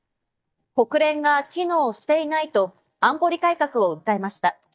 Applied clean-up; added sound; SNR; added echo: neural mask model DeepFilterNet 3.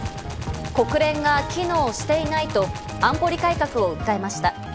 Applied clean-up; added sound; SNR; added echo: none; Gunshot, gunfire; 13 dB; none.